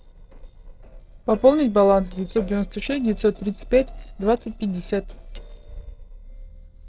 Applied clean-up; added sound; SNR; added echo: neural separator model SepFormer DNS4.